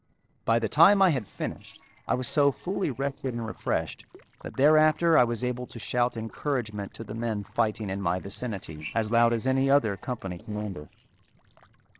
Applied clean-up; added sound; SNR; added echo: neural separator model SepFormer DNS4.